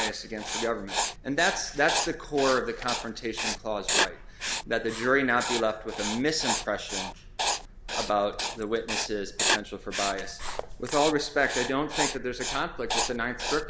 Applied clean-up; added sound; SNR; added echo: none; Writing; 3 dB; none.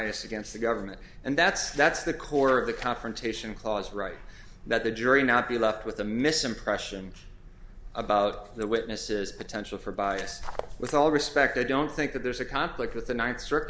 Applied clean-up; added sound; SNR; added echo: none; none; none; none.